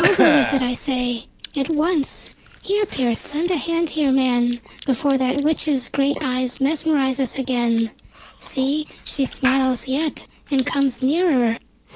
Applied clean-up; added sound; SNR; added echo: none; Chewing, mastication / Cough; 11 dB; none.